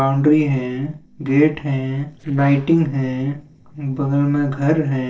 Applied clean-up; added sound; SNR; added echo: neural separator model SepFormer DNS4.